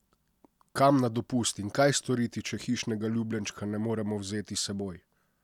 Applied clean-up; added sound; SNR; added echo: none; none; none; none.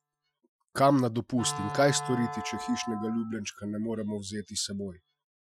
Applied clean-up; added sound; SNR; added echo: classical method Wiener filter.